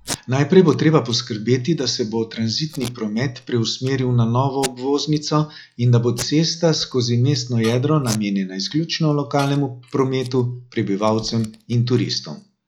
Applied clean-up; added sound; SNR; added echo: classical method log-MMSE.